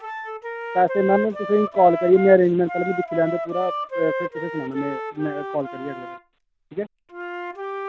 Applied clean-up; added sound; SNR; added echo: none; Wind instrument, woodwind instrument; 8 dB; none.